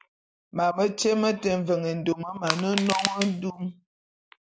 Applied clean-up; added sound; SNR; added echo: none; Crushing; 5 dB; none.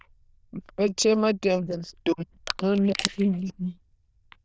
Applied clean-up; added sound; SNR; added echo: neural diffusion model UNIVERSE++.